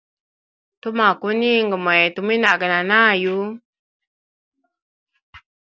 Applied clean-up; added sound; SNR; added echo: none; none; none; none.